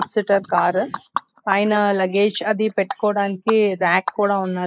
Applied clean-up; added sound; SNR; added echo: neural mask model Resemble Enhance denoiser.